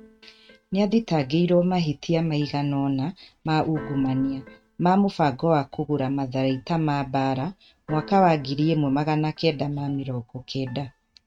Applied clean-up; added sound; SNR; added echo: neural mask model RNNoise.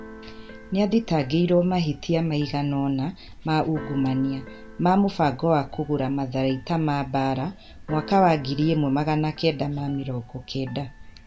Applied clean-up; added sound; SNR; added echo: none; Keyboard (musical); 17 dB; none.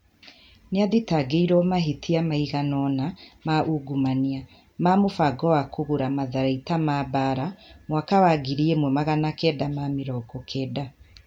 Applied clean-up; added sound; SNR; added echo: none; none; none; none.